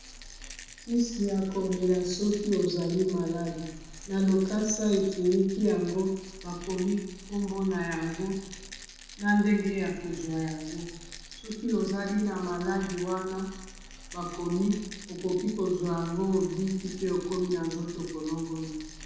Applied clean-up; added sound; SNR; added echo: none; Rattle; 16 dB; reverberation time 1.0 s.